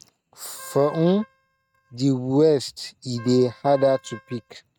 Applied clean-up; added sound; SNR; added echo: neural mask model RNNoise.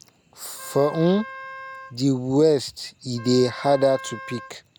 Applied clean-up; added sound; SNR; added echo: none; Wind instrument, woodwind instrument; 16 dB; none.